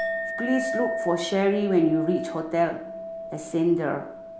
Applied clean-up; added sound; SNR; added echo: none; Chink, clink; 7 dB; none.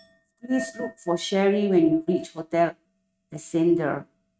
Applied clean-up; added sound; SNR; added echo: neural mask model RNNoise.